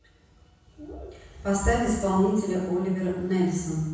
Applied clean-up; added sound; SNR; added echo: none; none; none; reverberation time 1.1 s.